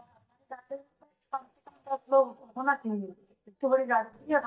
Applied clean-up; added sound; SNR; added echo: neural mask model DeepFilterNet 3.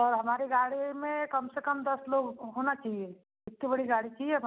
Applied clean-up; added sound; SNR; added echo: none; none; none; none.